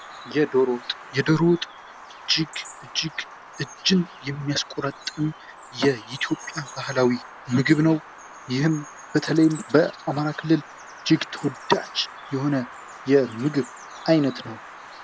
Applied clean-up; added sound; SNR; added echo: none; Bird vocalization, bird call, bird song; 17 dB; none.